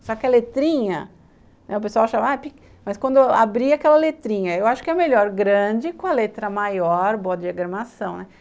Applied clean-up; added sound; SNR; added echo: none; none; none; none.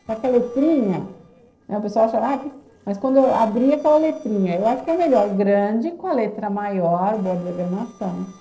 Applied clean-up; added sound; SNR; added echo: neural separator model SepFormer DNS4.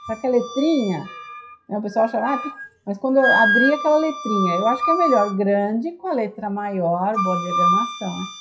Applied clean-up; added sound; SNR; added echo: classical method WPE with log-MMSE.